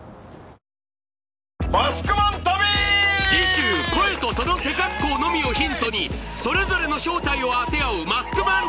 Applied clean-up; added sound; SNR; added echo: none; none; none; none.